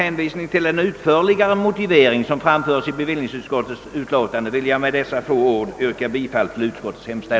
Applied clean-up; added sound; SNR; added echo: none; none; none; none.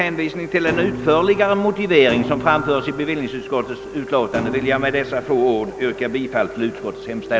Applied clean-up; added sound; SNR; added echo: none; Thump, thud + Wind instrument, woodwind instrument; 11 dB; none.